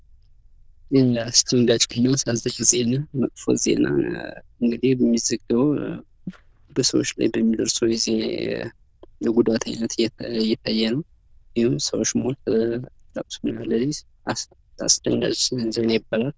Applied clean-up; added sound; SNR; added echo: neural diffusion model UNIVERSE++.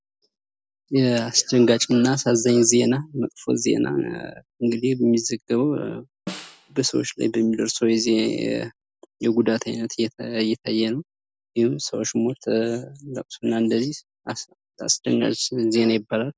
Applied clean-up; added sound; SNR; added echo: none; Snare drum; 18 dB; none.